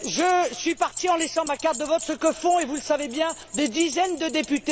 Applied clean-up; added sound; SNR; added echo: none; Keys jangling; 13 dB; none.